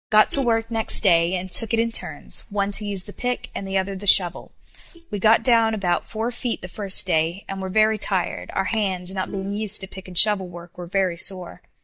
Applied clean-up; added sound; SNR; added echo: neural mask model DeepFilterNet 3.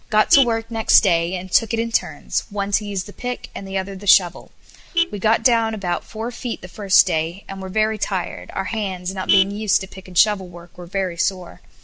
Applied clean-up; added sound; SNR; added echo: none; Vehicle horn, car horn, honking; 10 dB; none.